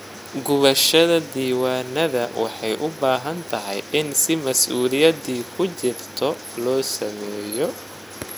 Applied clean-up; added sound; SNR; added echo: none; none; none; none.